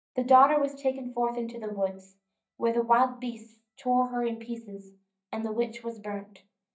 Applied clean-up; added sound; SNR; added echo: neural mask model DeepFilterNet 3.